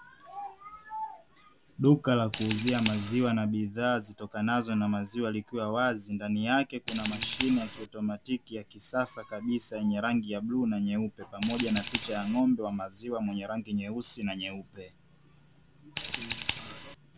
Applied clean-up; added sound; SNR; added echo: none; Scissors; 13 dB; none.